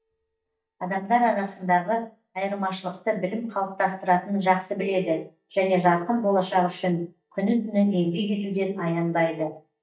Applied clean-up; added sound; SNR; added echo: neural mask model DeepFilterNet 3.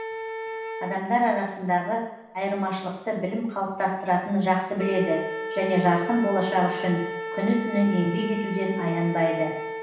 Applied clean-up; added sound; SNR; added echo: none; Wind instrument, woodwind instrument; 9 dB; reverberation time 0.9 s.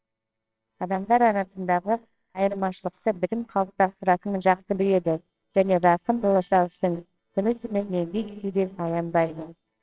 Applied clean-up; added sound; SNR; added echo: neural separator model SepFormer WHAMR!.